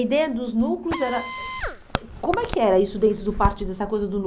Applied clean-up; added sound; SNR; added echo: none; Drill; 14 dB; none.